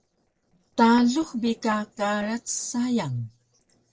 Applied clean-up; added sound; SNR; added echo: neural separator model SepFormer DNS4.